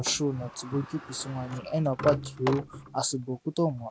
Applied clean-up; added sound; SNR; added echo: none; Sliding door; 10 dB; none.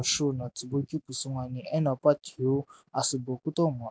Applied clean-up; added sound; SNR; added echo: none; none; none; none.